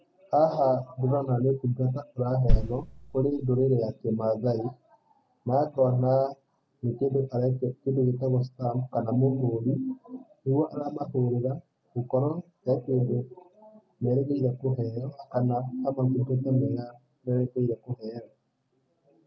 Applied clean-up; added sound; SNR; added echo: none; Bass drum; -3 dB; none.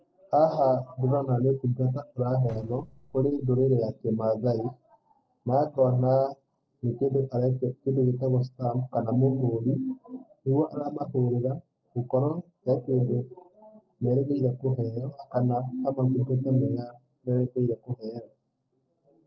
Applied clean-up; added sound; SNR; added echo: neural separator model SepFormer DNS4.